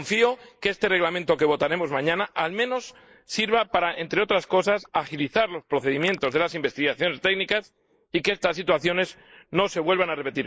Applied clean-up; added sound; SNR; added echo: neural mask model Resemble Enhance denoiser.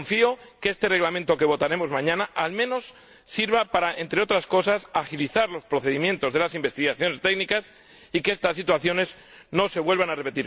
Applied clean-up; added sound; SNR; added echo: none; none; none; none.